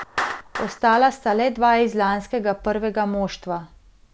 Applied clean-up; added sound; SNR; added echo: none; Clapping; 14 dB; none.